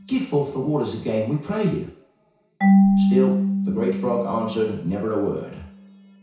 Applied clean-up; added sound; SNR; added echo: none; Marimba, xylophone / Wood; -2 dB; reverberation time 0.6 s.